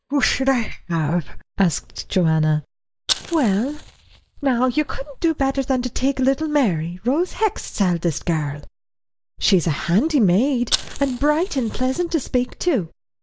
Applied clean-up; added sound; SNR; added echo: neural mask model DeepFilterNet 3.